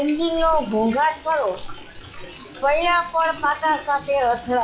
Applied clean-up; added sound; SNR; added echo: classical method log-MMSE.